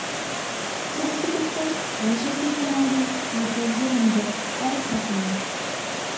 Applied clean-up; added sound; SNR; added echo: none; Water; 2 dB; reverberation time 0.6 s.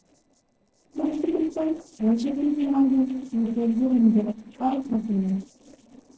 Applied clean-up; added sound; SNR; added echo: neural separator model SepFormer DNS4.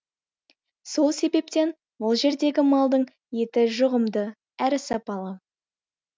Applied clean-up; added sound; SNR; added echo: none; none; none; none.